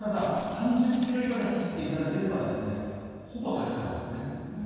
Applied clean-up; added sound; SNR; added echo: none; Walk, footsteps; 18 dB; reverberation time 2.1 s.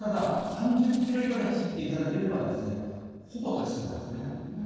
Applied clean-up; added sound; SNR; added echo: neural separator model SepFormer DNS4.